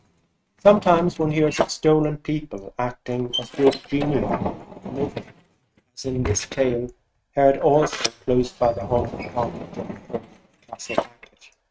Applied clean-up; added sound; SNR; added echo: neural mask model RNNoise.